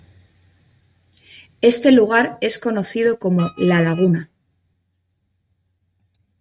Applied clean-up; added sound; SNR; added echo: neural mask model RNNoise.